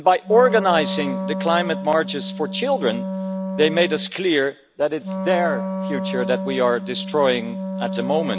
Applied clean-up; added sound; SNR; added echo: none; Wind instrument, woodwind instrument; 6 dB; none.